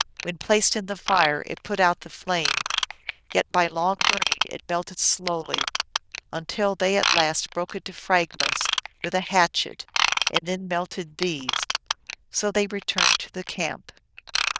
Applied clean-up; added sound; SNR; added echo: neural diffusion model UNIVERSE++.